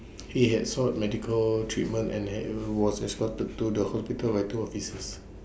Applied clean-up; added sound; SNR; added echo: none; none; none; none.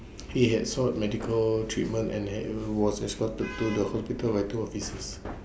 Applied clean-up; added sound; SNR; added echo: none; Traffic noise, roadway noise / Vehicle horn, car horn, honking + Hammer; 16 dB; none.